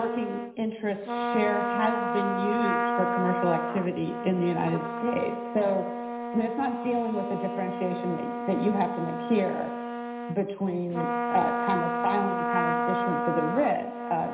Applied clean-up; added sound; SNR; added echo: none; Trumpet; 2 dB; reverberation time 0.9 s.